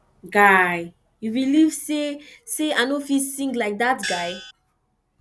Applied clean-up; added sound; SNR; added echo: none; Gong; 9 dB; none.